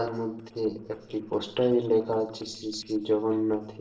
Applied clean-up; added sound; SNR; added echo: neural separator model SepFormer DNS4.